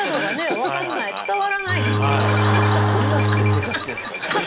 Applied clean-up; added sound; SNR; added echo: none; Bowed string instrument; -3 dB; none.